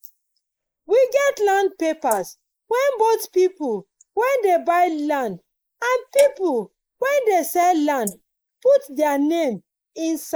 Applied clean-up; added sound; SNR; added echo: neural mask model Resemble Enhance denoiser.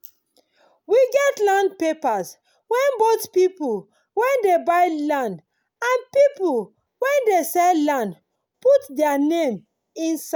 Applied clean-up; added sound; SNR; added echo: none; none; none; none.